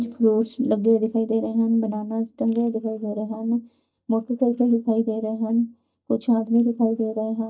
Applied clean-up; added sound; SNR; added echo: neural mask model DeepFilterNet 3.